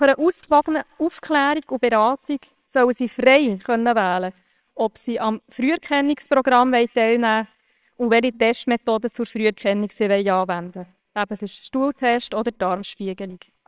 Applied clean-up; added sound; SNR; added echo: neural separator model SepFormer WHAMR!.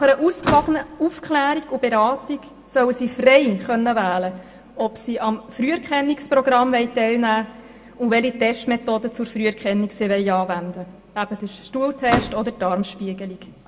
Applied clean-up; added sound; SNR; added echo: none; Slam / Microwave oven; 6 dB; reverberation time 1.4 s.